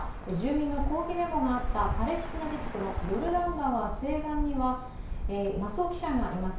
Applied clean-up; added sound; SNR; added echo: none; Bird; 3 dB; reverberation time 0.6 s.